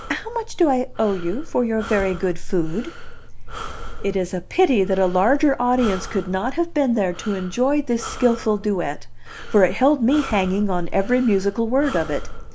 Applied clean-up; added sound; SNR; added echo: none; Breathing; 8 dB; none.